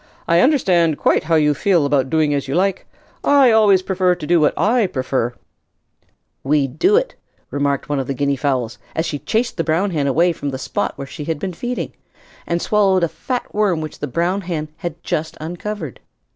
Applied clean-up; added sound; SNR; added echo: none; none; none; none.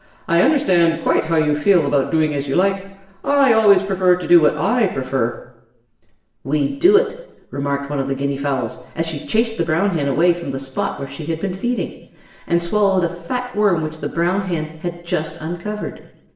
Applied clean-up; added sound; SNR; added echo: none; none; none; reverberation time 0.8 s.